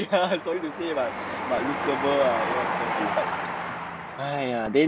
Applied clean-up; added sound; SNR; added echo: none; Train; 3 dB; none.